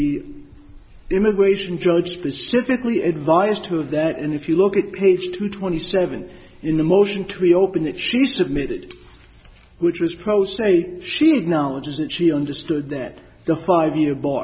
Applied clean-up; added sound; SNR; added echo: none; none; none; none.